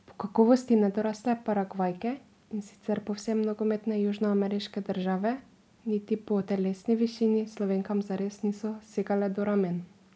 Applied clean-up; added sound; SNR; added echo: none; none; none; none.